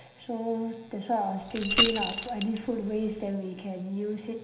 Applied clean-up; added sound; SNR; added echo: none; Rattle / Keys jangling; 0 dB; reverberation time 0.9 s.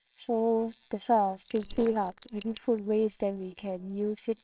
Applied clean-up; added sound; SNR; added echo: neural separator model SepFormer WHAMR!.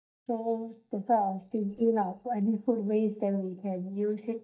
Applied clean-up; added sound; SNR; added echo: neural mask model DeepFilterNet 3.